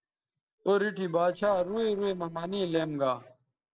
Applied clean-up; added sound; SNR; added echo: neural separator model SepFormer DNS4.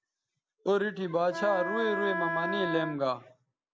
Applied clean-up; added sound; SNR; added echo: none; Wind instrument, woodwind instrument; 3 dB; none.